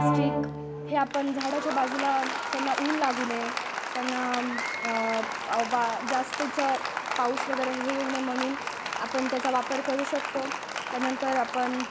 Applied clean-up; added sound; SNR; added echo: none; Applause; 2 dB; none.